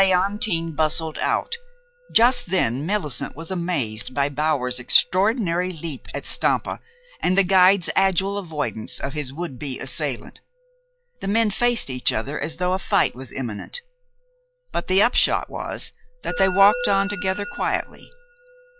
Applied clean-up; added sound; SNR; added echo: classical method log-MMSE.